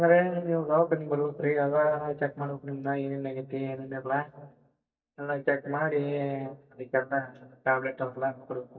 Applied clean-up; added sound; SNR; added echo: neural mask model DeepFilterNet 3.